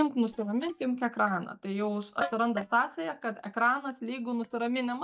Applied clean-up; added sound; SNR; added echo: neural mask model DeepFilterNet 3.